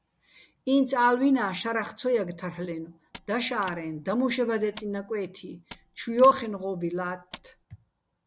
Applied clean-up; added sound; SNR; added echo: none; Mechanisms; 17 dB; none.